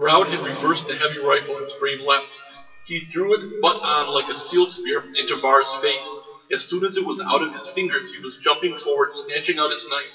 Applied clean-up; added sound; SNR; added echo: classical method WPE with log-MMSE.